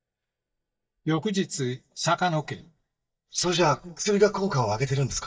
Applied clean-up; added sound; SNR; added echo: neural mask model DeepFilterNet 3.